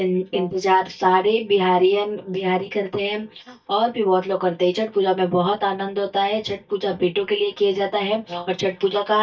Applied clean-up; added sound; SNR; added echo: neural mask model DeepFilterNet 3.